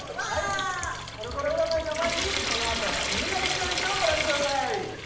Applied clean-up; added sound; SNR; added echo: none; Trickle, dribble / Sink (filling or washing) / Water tap, faucet; 1 dB; reverberation time 0.7 s.